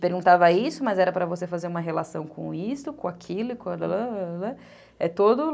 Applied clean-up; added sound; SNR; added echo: none; none; none; none.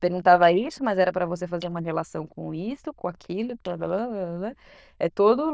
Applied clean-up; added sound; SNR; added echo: neural diffusion model UNIVERSE++.